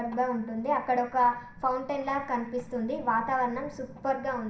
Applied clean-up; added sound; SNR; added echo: none; none; none; reverberation time 0.5 s.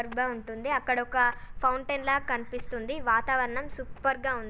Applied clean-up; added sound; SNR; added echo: none; none; none; none.